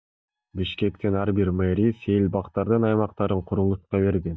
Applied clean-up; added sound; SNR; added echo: neural mask model DeepFilterNet 3.